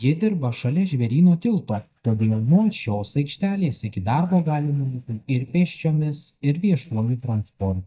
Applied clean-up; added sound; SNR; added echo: neural mask model DeepFilterNet 3.